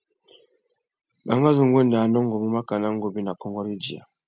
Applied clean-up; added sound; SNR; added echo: none; none; none; none.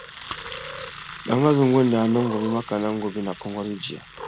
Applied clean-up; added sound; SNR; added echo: none; Cat + Engine; 14 dB; none.